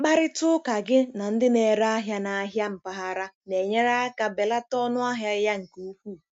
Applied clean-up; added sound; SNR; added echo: none; none; none; none.